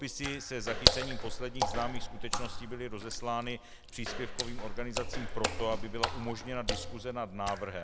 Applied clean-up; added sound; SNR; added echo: none; Walk, footsteps + Water / Splash, splatter; -4 dB; none.